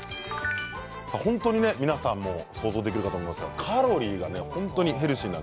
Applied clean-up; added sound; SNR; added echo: none; none; none; none.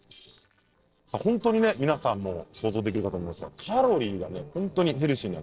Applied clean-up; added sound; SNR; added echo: neural separator model SepFormer DNS4.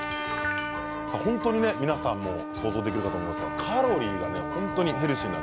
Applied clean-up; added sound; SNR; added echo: none; Trumpet; 5 dB; none.